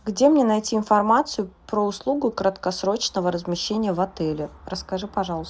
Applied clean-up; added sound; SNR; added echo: none; none; none; none.